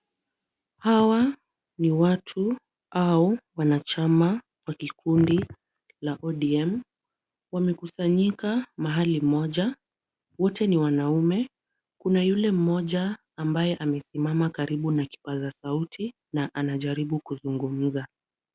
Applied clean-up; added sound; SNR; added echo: none; none; none; none.